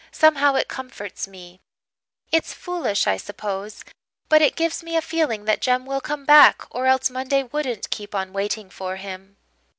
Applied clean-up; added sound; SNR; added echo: none; none; none; none.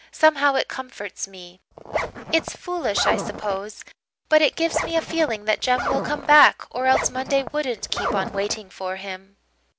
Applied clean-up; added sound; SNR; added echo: none; Zipper (clothing); 7 dB; none.